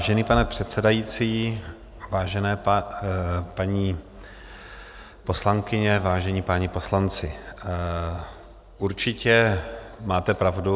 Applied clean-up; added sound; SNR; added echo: none; none; none; none.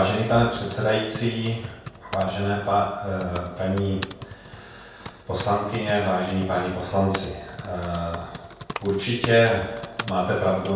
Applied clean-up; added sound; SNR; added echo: none; Typing; 15 dB; reverberation time 0.6 s.